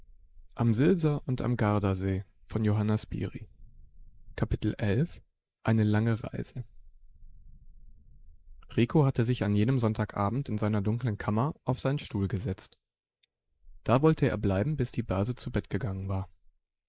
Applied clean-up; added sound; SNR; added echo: neural mask model Resemble Enhance denoiser.